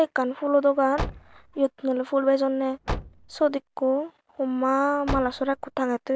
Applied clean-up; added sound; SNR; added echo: none; Car; 11 dB; none.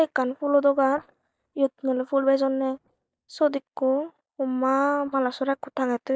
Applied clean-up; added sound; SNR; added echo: neural mask model DeepFilterNet 3.